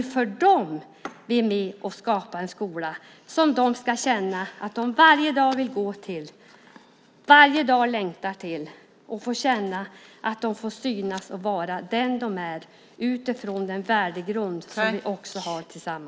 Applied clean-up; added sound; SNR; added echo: none; none; none; none.